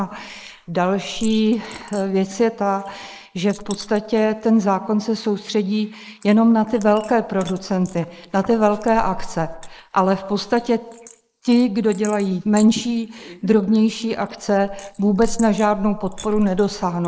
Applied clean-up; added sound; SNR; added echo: neural mask model Resemble Enhance denoiser.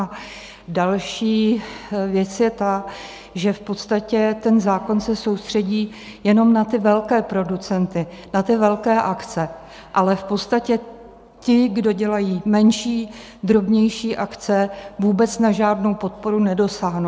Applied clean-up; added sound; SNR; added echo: none; none; none; none.